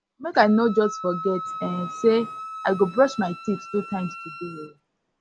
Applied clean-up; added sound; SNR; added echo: none; Wind instrument, woodwind instrument; 12 dB; none.